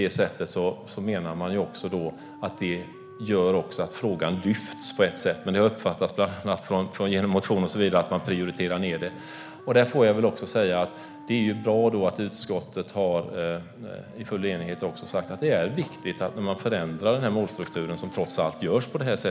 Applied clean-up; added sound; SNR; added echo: none; Wind instrument, woodwind instrument; 19 dB; none.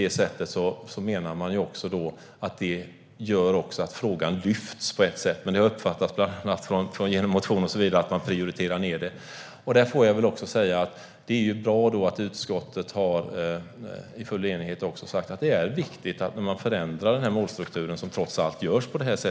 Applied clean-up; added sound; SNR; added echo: none; none; none; none.